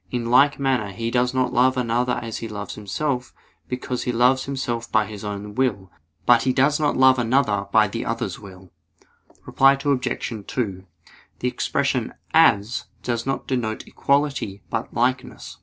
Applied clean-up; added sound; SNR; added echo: none; none; none; none.